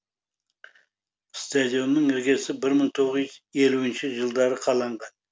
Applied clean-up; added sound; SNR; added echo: none; none; none; none.